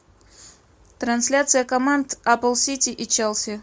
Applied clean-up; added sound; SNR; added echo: none; none; none; none.